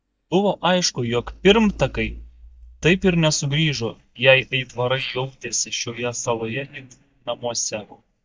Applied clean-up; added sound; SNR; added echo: neural mask model DeepFilterNet 3.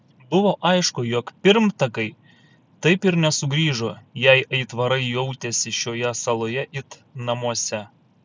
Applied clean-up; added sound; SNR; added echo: none; none; none; none.